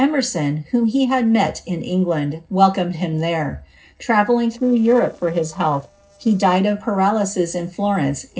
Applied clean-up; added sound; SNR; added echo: neural separator model SepFormer DNS4.